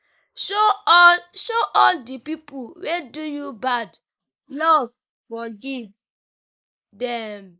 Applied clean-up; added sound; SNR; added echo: neural mask model Resemble Enhance denoiser.